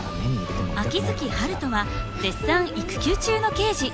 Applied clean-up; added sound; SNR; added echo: none; Engine; 9 dB; none.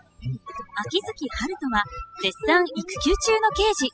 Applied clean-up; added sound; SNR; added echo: classical method spectral subtraction.